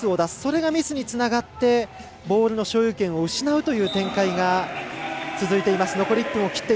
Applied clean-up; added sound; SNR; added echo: none; none; none; none.